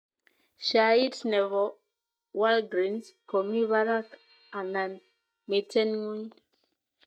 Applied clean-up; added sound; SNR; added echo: neural mask model DeepFilterNet 3.